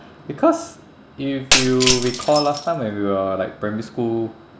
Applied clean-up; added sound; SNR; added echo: none; Shatter; 2 dB; none.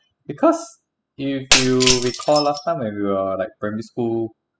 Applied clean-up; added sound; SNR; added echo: classical method spectral subtraction.